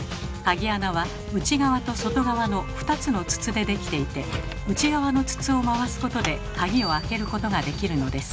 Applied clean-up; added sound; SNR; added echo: none; Wind instrument, woodwind instrument; 18 dB; none.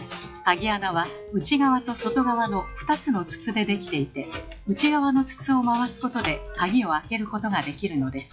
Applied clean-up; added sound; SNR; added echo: classical method log-MMSE.